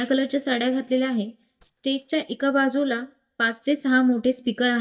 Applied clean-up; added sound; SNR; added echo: neural mask model DeepFilterNet 3.